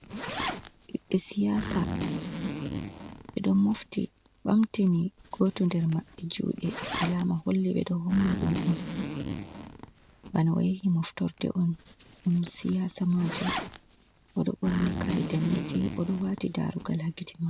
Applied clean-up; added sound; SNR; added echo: none; Zipper (clothing); 9 dB; none.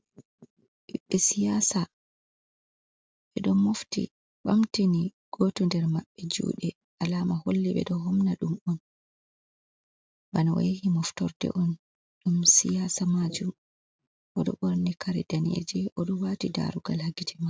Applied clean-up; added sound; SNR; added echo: none; none; none; none.